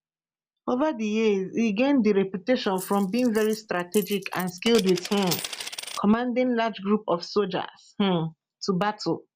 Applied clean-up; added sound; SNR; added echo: none; Coin (dropping); 12 dB; none.